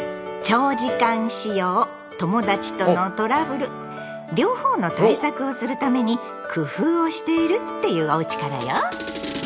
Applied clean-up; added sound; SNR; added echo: none; none; none; none.